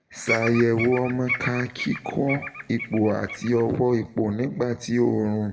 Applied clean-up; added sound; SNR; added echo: none; Bird vocalization, bird call, bird song; 9 dB; reverberation time 1.2 s.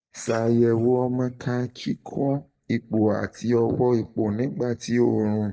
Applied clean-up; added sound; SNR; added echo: neural mask model DeepFilterNet 3.